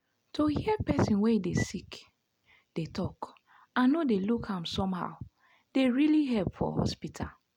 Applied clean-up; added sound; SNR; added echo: none; none; none; none.